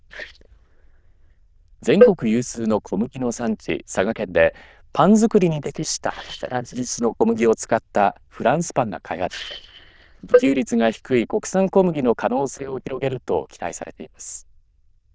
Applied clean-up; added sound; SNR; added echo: neural diffusion model UNIVERSE++.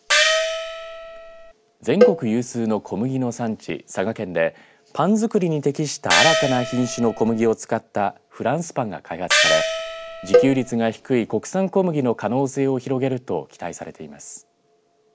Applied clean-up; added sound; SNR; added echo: none; Cowbell + Gong; -1 dB; none.